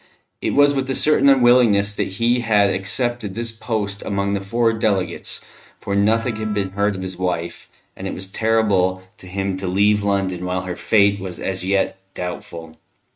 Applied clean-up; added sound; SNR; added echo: neural mask model RNNoise.